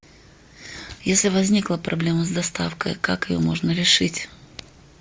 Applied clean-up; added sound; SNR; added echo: none; none; none; none.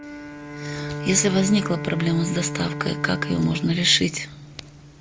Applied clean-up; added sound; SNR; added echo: none; Bowed string instrument; 8 dB; none.